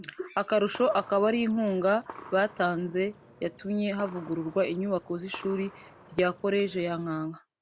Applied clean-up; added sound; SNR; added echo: none; Gunshot, gunfire; 20 dB; none.